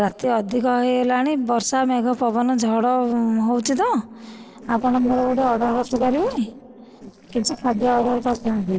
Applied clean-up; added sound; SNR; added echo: neural separator model SepFormer DNS4.